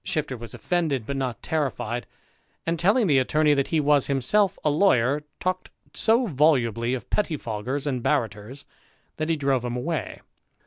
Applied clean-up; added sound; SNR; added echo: none; none; none; none.